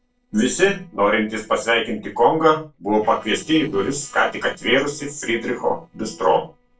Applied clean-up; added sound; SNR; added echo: neural separator model SepFormer DNS4.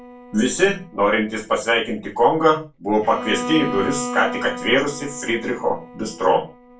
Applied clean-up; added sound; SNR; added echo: none; Bowed string instrument; 11 dB; reverberation time 0.2 s.